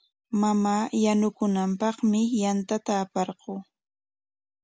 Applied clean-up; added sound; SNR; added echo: none; none; none; none.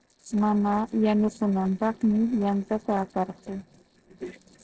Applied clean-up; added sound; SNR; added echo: neural separator model SepFormer DNS4.